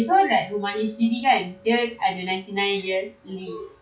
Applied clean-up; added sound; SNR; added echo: classical method log-MMSE.